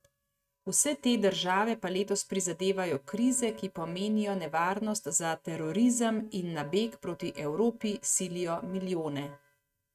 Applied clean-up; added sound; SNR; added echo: neural mask model RNNoise.